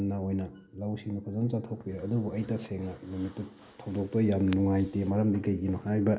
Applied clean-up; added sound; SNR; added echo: none; none; none; none.